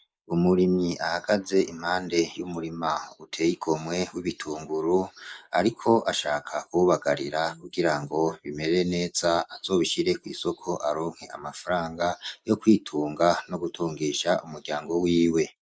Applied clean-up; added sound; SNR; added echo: neural mask model Resemble Enhance denoiser.